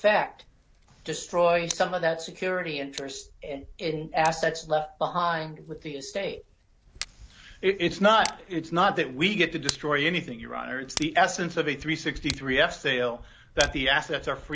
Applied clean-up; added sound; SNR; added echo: none; Tick; 15 dB; none.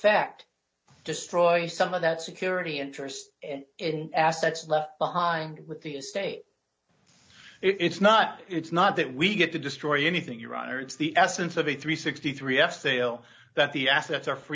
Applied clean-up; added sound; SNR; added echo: none; none; none; none.